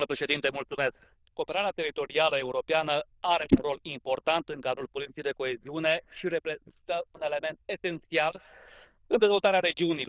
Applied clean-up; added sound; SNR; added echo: neural diffusion model UNIVERSE++.